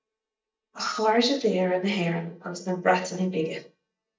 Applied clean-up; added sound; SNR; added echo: neural mask model DeepFilterNet 3.